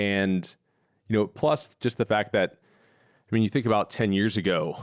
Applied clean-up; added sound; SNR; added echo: none; none; none; none.